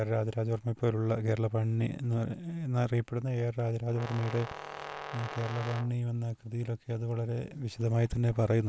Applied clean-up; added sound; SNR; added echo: none; Brass instrument; 11 dB; none.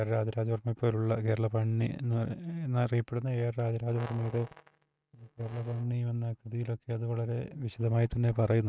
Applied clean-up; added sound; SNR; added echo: neural mask model RNNoise.